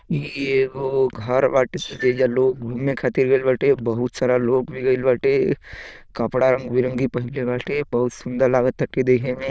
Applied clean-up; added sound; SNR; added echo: neural diffusion model UNIVERSE++.